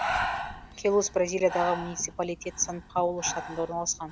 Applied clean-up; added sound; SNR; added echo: none; Breathing; 7 dB; none.